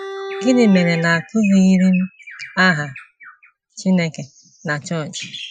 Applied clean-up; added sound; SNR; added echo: classical method Wiener filter.